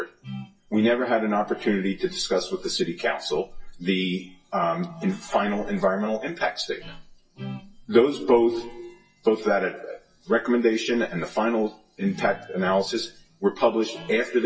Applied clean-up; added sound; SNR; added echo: classical method WPE with log-MMSE.